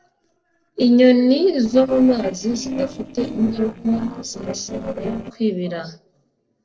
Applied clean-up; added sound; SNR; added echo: neural separator model SepFormer DNS4.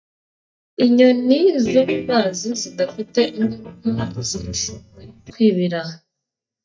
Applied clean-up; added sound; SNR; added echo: neural mask model DeepFilterNet 3.